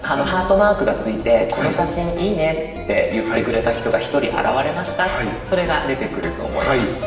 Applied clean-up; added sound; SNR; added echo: none; none; none; reverberation time 2.3 s.